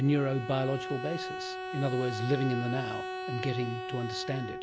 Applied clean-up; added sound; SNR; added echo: none; Bowed string instrument; 6 dB; none.